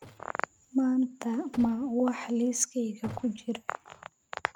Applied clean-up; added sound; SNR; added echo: neural mask model RNNoise.